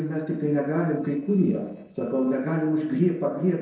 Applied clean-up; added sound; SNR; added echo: neural separator model SepFormer DNS4.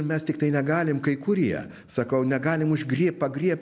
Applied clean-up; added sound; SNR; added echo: none; none; none; none.